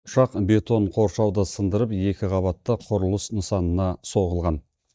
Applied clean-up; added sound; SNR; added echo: neural mask model DeepFilterNet 3.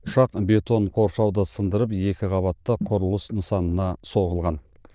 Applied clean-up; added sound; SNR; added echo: neural diffusion model UNIVERSE++.